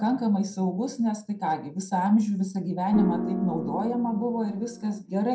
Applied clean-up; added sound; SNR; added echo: none; Piano; 5 dB; reverberation time 0.2 s.